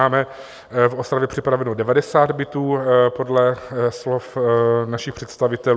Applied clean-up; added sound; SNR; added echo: none; none; none; none.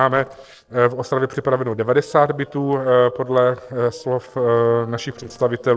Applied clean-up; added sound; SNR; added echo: neural separator model SepFormer DNS4.